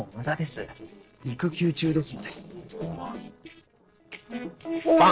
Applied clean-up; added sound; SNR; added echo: neural separator model SepFormer DNS4.